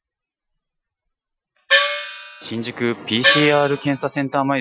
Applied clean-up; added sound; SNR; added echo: classical method Wiener filter.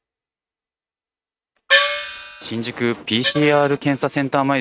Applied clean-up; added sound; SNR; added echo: neural mask model RNNoise.